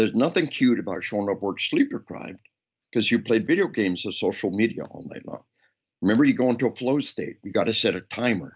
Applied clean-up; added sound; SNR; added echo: none; none; none; none.